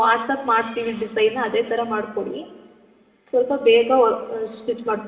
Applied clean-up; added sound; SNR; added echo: none; none; none; reverberation time 2.5 s.